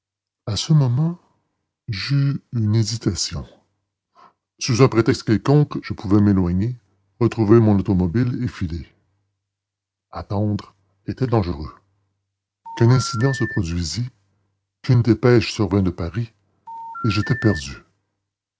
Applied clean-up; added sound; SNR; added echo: none; Telephone; 11 dB; none.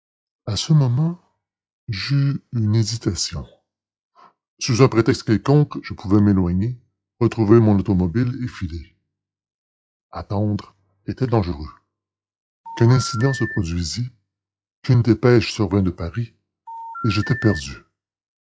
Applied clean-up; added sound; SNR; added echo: classical method log-MMSE.